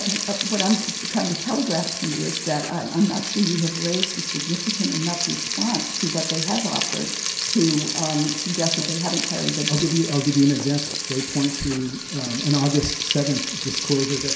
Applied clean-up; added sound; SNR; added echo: none; Frying (food); 3 dB; reverberation time 0.7 s.